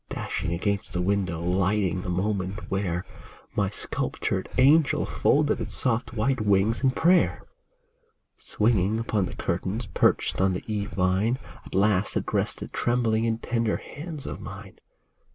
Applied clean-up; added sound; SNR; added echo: none; Breathing; 10 dB; none.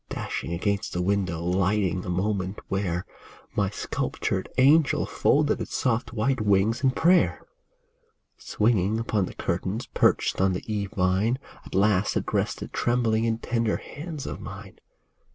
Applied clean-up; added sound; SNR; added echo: none; none; none; none.